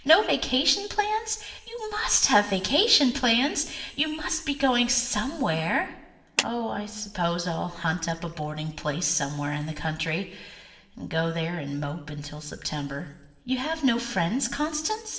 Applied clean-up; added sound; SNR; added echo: none; Clapping; 7 dB; reverberation time 1.0 s.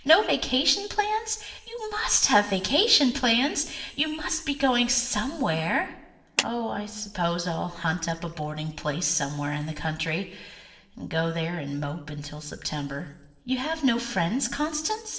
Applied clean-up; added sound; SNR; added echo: neural separator model SepFormer DNS4.